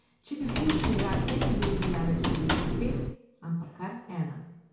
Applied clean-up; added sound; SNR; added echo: none; Computer keyboard; -3 dB; reverberation time 0.6 s.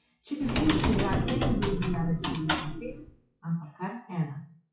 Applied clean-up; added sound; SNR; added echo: classical method WPE with log-MMSE.